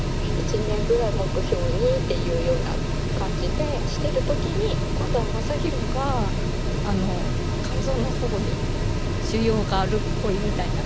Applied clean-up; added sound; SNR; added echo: none; Mechanical fan; -4 dB; none.